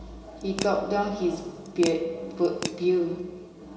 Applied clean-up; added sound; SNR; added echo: none; Crack / Crackle; 10 dB; reverberation time 1.7 s.